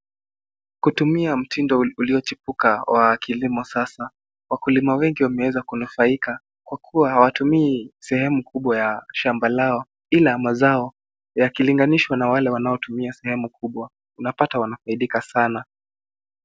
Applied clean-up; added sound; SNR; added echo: none; none; none; none.